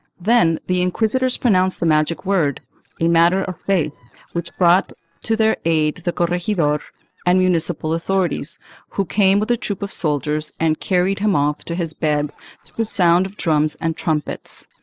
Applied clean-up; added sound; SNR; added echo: neural separator model SepFormer DNS4.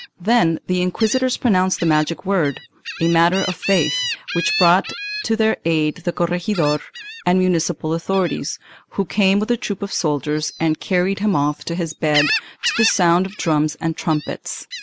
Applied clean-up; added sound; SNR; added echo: none; Gull, seagull; 10 dB; none.